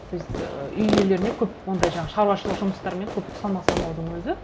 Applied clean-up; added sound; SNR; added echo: none; Fireworks; 4 dB; none.